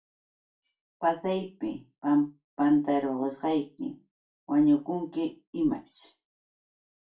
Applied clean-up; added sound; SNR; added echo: none; none; none; reverberation time 0.2 s.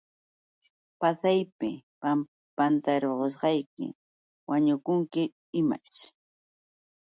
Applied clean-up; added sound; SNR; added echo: none; none; none; none.